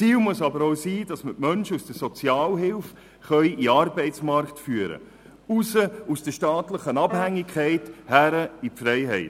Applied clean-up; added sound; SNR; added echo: none; Wind instrument, woodwind instrument; 14 dB; none.